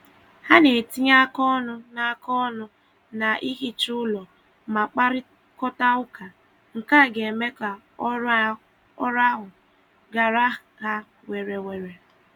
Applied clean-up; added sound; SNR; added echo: none; none; none; none.